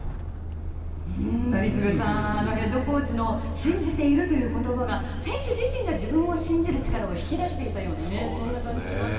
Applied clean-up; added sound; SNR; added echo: none; Truck; 4 dB; reverberation time 2.5 s.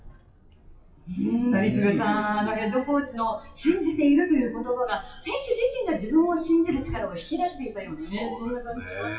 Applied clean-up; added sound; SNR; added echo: classical method WPE with log-MMSE.